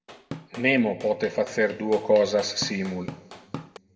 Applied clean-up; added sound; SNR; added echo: none; Drum / Drum kit; 16 dB; reverberation time 1.1 s.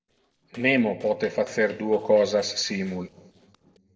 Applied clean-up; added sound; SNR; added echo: neural separator model SepFormer DNS4.